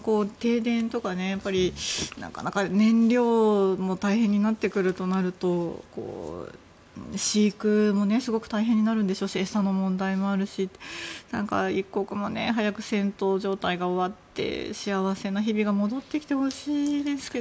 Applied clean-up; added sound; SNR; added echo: none; none; none; none.